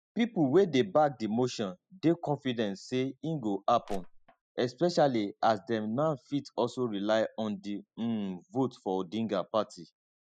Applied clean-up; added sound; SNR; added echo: classical method spectral subtraction.